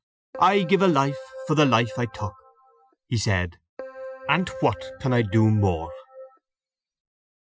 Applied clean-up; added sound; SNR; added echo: classical method Wiener filter.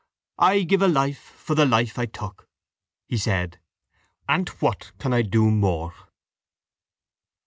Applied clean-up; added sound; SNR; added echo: none; none; none; none.